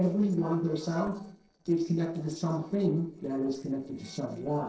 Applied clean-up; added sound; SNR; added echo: neural separator model SepFormer DNS4.